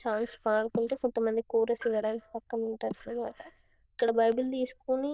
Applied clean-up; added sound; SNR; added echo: neural diffusion model UNIVERSE++.